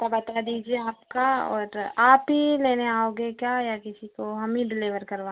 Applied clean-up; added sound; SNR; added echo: none; none; none; none.